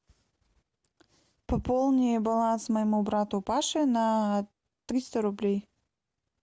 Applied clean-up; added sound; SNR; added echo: none; none; none; none.